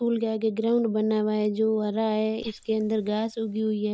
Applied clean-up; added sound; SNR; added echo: neural mask model Resemble Enhance denoiser.